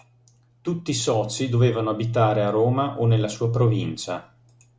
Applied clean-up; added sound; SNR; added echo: none; none; none; none.